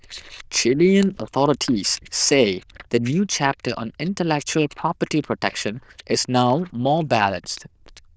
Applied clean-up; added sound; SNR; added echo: neural diffusion model UNIVERSE++.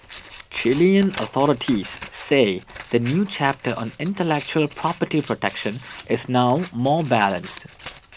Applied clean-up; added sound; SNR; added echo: none; Scissors; 18 dB; none.